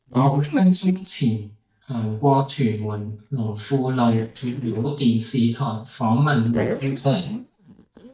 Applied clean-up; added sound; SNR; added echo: neural mask model DeepFilterNet 3.